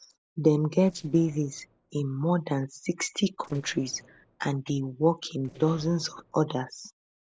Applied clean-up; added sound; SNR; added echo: neural separator model SepFormer DNS4.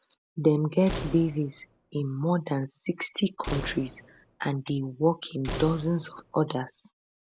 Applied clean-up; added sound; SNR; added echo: none; Slam; 11 dB; none.